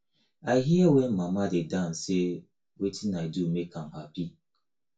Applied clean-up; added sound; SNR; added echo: none; none; none; reverberation time 0.2 s.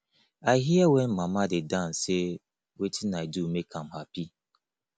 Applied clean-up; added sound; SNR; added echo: none; none; none; none.